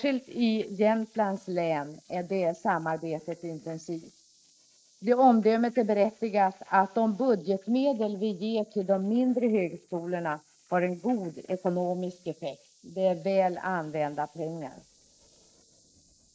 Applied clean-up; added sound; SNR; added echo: neural mask model Resemble Enhance denoiser.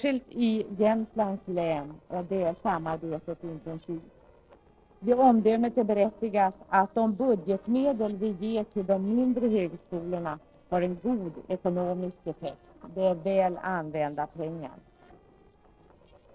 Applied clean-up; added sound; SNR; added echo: neural separator model SepFormer DNS4.